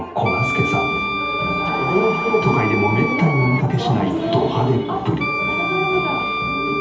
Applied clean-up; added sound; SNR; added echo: none; Wind instrument, woodwind instrument; 4 dB; reverberation time 0.8 s.